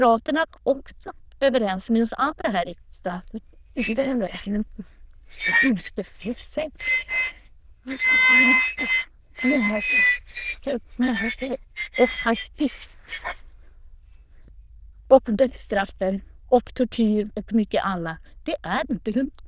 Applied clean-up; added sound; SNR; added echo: neural diffusion model UNIVERSE++.